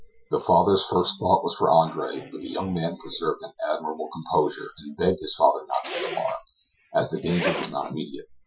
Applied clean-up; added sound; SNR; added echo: classical method Wiener filter.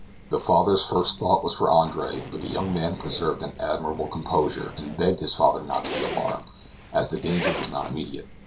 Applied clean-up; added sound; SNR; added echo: none; Zipper (clothing); 11 dB; none.